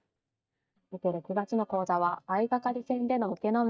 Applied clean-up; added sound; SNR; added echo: neural mask model DeepFilterNet 3.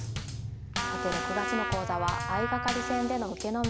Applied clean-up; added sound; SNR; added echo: none; Trumpet + Bass drum / Snare drum / Drum kit; 0 dB; none.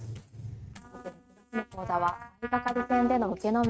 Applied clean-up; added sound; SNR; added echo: neural mask model RNNoise.